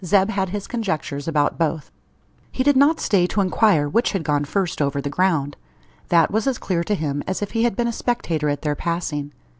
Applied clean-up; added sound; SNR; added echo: none; none; none; none.